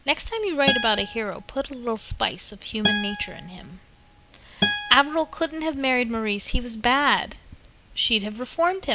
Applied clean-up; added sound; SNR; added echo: none; Acoustic guitar; 5 dB; none.